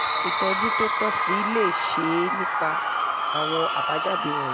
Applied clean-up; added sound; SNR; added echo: none; Crowd / Cheering; -4 dB; none.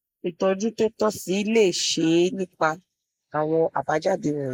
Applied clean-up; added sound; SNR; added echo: neural mask model Resemble Enhance denoiser.